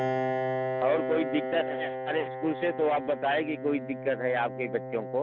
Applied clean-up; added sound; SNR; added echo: none; Piano; 3 dB; none.